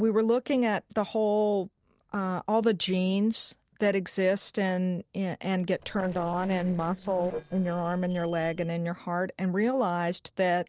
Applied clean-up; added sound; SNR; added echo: neural separator model SepFormer DNS4.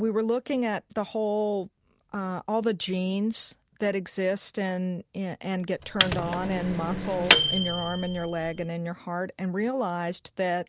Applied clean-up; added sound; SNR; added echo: none; Microwave oven; -1 dB; none.